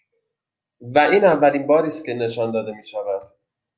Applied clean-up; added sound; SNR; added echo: none; none; none; none.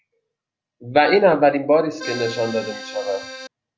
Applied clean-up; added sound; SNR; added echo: none; Accordion; 12 dB; none.